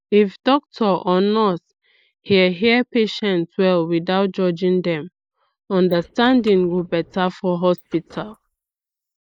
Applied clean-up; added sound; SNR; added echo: neural mask model Resemble Enhance denoiser.